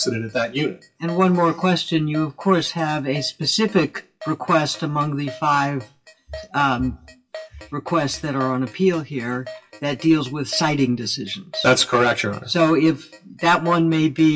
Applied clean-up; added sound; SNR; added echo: classical method WPE with log-MMSE.